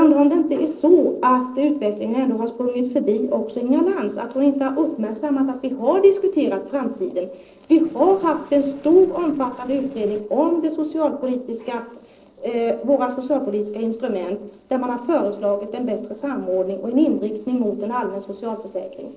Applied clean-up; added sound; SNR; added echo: neural separator model SepFormer DNS4.